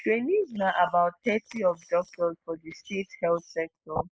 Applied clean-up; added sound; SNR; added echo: neural mask model Resemble Enhance denoiser.